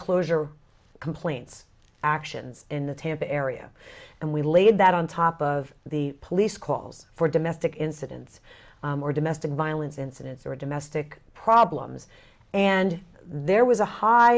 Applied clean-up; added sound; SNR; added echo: none; none; none; none.